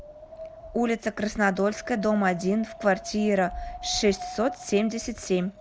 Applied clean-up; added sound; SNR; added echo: none; Wind; 15 dB; none.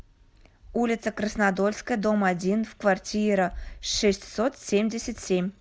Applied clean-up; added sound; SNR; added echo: none; none; none; none.